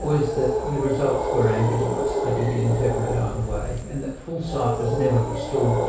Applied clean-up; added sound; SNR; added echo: none; Animal; 2 dB; reverberation time 0.6 s.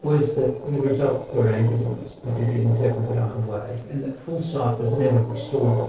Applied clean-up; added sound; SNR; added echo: neural separator model SepFormer DNS4.